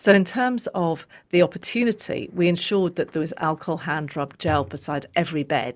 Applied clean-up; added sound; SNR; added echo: none; Thump, thud; 14 dB; none.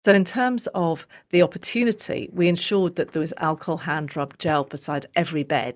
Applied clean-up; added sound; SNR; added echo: neural mask model DeepFilterNet 3.